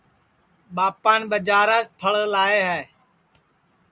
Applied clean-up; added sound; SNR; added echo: none; none; none; none.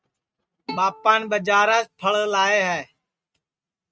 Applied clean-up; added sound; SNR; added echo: neural mask model RNNoise.